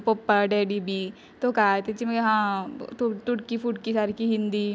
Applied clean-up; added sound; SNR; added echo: none; none; none; none.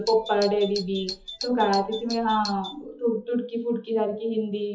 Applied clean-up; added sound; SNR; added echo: classical method WPE with log-MMSE.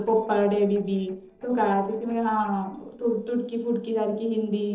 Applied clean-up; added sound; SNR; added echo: neural separator model SepFormer DNS4.